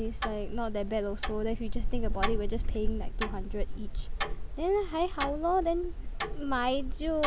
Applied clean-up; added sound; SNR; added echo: none; Tick-tock; 6 dB; none.